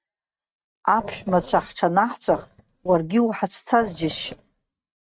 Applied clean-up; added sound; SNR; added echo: neural mask model RNNoise.